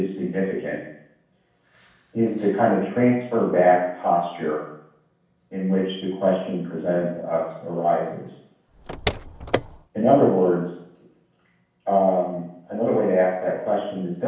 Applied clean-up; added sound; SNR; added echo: none; Car; 5 dB; reverberation time 0.7 s.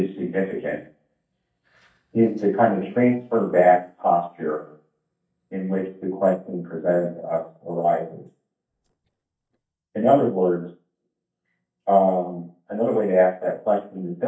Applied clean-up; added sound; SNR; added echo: neural mask model DeepFilterNet 3.